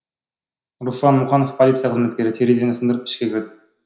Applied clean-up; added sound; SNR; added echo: none; none; none; reverberation time 0.5 s.